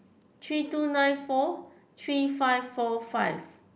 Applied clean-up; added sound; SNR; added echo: none; none; none; none.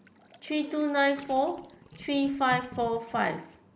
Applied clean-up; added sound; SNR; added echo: none; Gurgling; 19 dB; none.